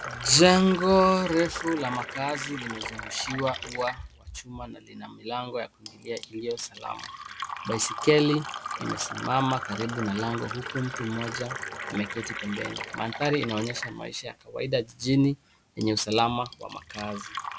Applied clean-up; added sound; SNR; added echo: none; Fill (with liquid); 10 dB; none.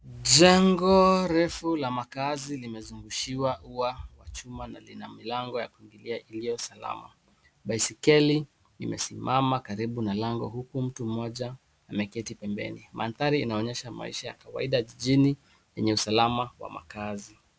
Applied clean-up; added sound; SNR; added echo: none; none; none; none.